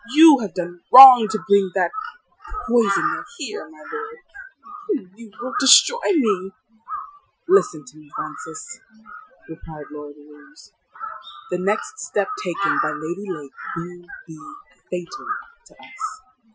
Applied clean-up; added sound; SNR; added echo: classical method Wiener filter.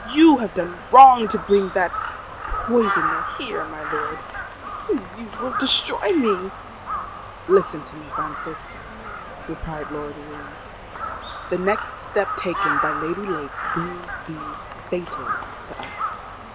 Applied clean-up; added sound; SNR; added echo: none; Crow; 7 dB; none.